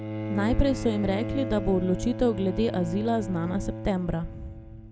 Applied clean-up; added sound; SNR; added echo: none; Bowed string instrument; 7 dB; none.